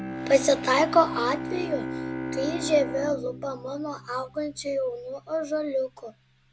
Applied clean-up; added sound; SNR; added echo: none; Bowed string instrument; 8 dB; none.